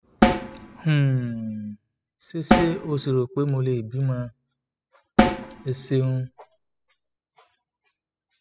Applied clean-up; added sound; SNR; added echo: classical method spectral subtraction.